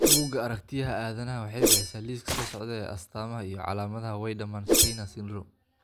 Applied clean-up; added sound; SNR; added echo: none; Whoosh, swoosh, swish; -4 dB; none.